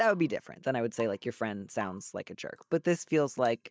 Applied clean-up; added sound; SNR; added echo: neural mask model DeepFilterNet 3.